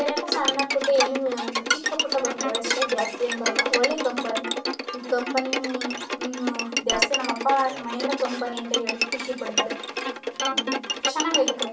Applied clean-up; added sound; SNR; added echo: none; Bowed string instrument; 0 dB; reverberation time 0.3 s.